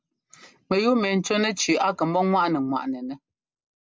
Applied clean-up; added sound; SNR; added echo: none; none; none; none.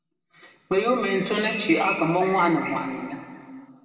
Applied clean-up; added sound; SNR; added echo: none; Bird; 11 dB; reverberation time 1.9 s.